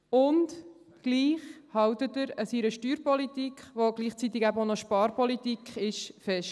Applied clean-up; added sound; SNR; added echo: none; none; none; none.